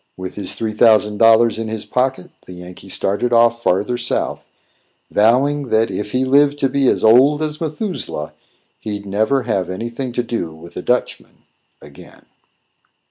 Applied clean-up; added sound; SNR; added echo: none; none; none; none.